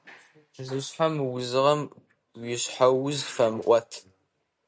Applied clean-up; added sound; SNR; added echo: none; none; none; none.